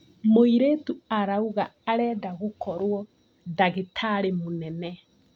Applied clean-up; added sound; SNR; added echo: none; none; none; none.